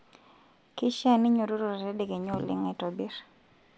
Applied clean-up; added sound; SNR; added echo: none; Percussion; 15 dB; none.